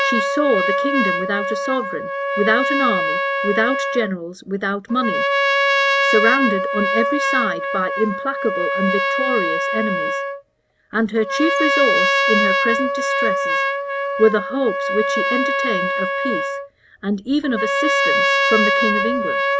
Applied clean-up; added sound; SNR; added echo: none; Trumpet; -3 dB; none.